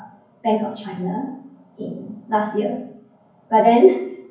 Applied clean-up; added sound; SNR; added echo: none; none; none; reverberation time 0.9 s.